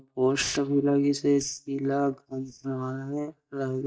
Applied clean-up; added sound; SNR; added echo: neural mask model DeepFilterNet 3.